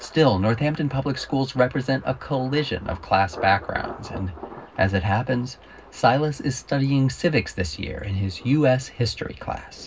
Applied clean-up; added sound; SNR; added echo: none; Thunder; 20 dB; reverberation time 0.4 s.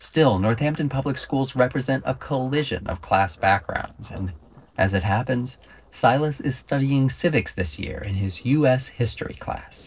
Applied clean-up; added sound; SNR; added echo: neural separator model SepFormer DNS4.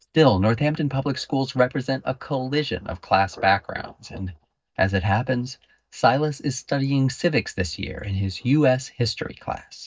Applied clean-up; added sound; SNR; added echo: neural mask model DeepFilterNet 3.